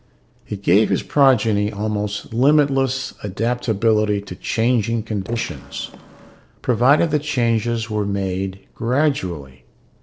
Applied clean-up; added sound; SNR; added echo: neural separator model SepFormer DNS4.